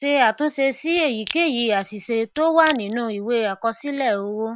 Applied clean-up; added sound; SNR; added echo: none; Crack / Crushing; 18 dB; none.